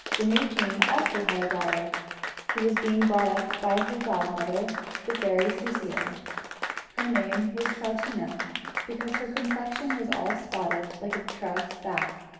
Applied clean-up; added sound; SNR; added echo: none; Applause; 4 dB; reverberation time 1.2 s.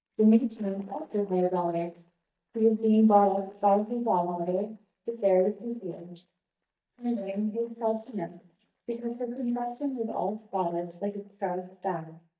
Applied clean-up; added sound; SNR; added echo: neural mask model DeepFilterNet 3.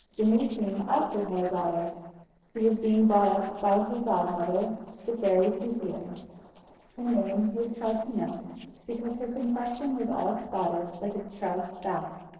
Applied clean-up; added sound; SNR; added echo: neural separator model SepFormer DNS4.